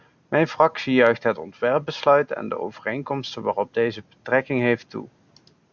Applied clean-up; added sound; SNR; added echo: none; none; none; none.